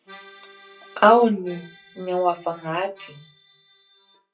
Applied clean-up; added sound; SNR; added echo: classical method WPE with log-MMSE.